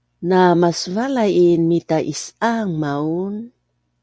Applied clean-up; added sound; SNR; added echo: none; none; none; none.